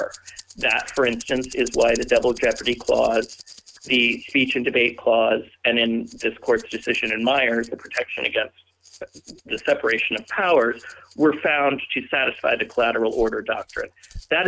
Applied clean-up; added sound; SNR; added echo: neural mask model RNNoise.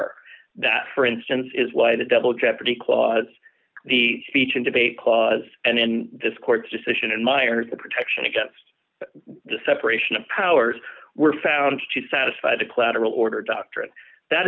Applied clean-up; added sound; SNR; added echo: none; none; none; none.